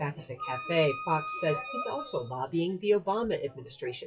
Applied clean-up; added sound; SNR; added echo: classical method WPE with log-MMSE.